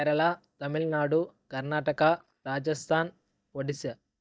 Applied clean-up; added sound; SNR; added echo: neural mask model DeepFilterNet 3.